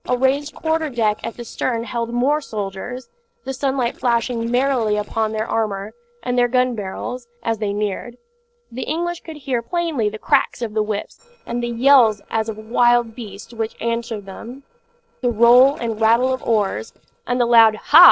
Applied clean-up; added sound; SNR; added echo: neural separator model SepFormer DNS4.